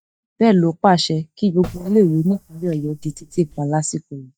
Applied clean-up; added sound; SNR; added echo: neural mask model DeepFilterNet 3.